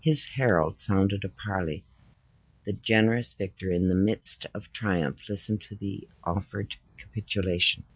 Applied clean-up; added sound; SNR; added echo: none; none; none; none.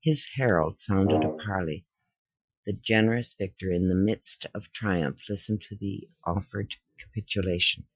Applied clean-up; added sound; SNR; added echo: classical method Wiener filter.